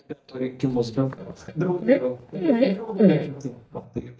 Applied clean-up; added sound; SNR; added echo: neural mask model DeepFilterNet 3.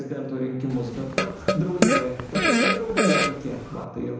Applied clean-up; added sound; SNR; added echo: none; Fart; -4 dB; reverberation time 1.0 s.